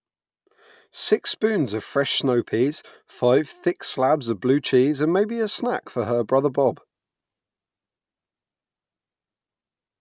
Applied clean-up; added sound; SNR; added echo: none; none; none; none.